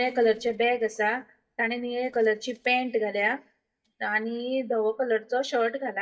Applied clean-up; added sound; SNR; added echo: neural mask model DeepFilterNet 3.